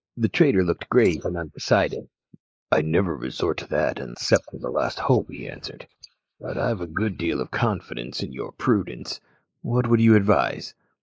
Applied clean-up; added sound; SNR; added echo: neural mask model Resemble Enhance denoiser.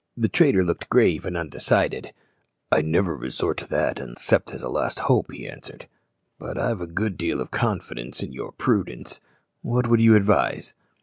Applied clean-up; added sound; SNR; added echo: none; none; none; none.